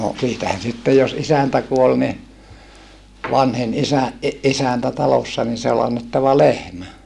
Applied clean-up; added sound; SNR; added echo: none; none; none; none.